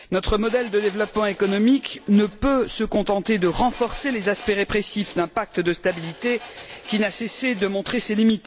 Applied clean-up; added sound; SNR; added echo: none; Printer; 18 dB; none.